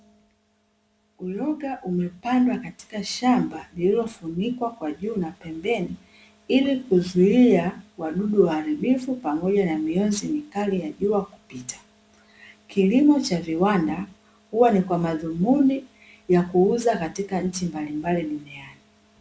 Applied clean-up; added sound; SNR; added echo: none; none; none; none.